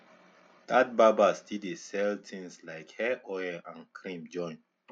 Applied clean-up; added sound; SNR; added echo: none; none; none; none.